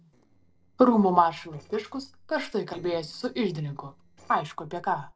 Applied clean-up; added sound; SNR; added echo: neural separator model SepFormer DNS4.